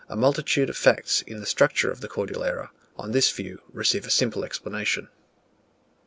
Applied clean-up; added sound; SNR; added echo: none; none; none; none.